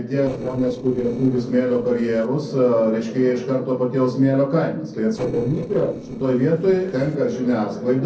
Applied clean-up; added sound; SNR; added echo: neural separator model SepFormer DNS4.